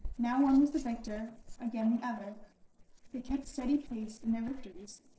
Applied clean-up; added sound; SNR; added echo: neural separator model SepFormer DNS4.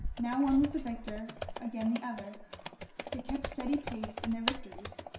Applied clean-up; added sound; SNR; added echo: none; Computer keyboard; 4 dB; reverberation time 0.7 s.